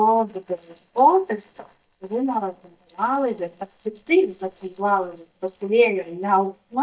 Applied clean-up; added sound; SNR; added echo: neural mask model DeepFilterNet 3.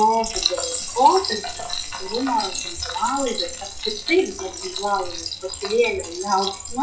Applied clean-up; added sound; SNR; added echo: classical method WPE with log-MMSE.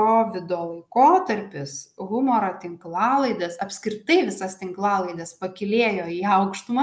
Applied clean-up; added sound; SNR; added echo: none; none; none; none.